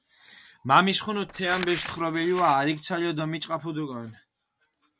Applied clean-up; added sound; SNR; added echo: none; Crumpling, crinkling; 11 dB; none.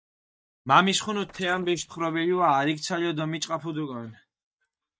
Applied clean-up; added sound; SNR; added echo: neural mask model DeepFilterNet 3.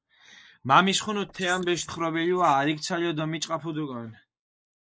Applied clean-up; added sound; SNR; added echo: neural mask model Resemble Enhance denoiser.